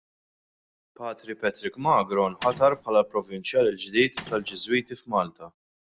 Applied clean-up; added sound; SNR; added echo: none; Mechanisms; 15 dB; none.